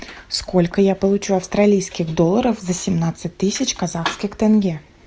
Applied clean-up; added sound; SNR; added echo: none; none; none; none.